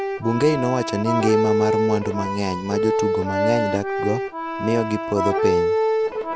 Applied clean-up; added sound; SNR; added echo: none; Accordion; -1 dB; none.